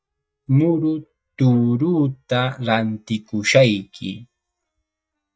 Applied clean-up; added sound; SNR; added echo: neural mask model DeepFilterNet 3.